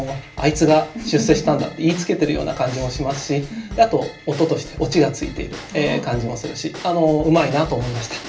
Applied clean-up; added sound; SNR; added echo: none; Bell / Drum / Drum kit; 15 dB; reverberation time 0.3 s.